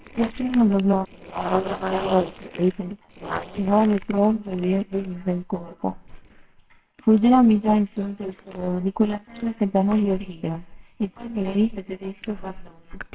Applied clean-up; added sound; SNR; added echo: neural separator model SepFormer WHAMR!.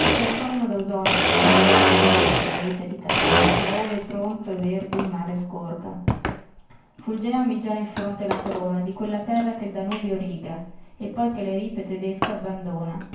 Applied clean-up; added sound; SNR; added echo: none; Domestic sounds, home sounds; -3 dB; reverberation time 0.9 s.